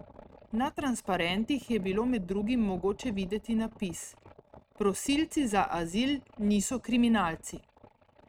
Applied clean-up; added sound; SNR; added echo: neural mask model RNNoise.